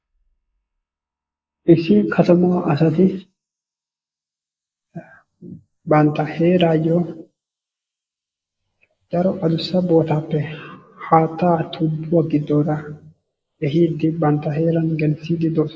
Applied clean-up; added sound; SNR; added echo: neural mask model Resemble Enhance denoiser.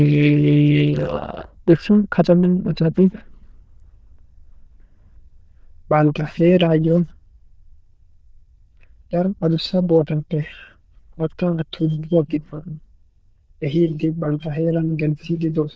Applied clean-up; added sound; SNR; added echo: neural diffusion model UNIVERSE++.